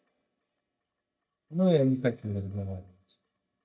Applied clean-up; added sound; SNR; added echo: neural mask model DeepFilterNet 3.